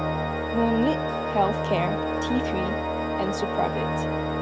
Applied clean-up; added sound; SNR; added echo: none; Organ; -2 dB; none.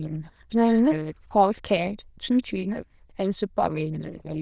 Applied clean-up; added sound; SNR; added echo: neural diffusion model UNIVERSE++.